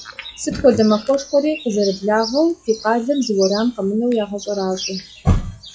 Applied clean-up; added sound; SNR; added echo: classical method log-MMSE.